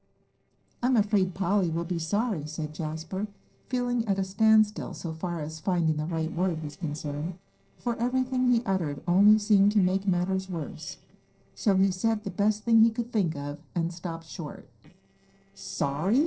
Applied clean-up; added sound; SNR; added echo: neural separator model SepFormer DNS4.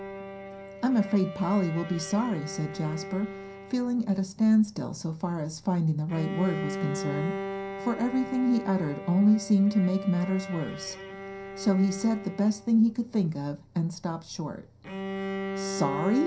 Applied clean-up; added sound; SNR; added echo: none; Bowed string instrument; 10 dB; reverberation time 0.3 s.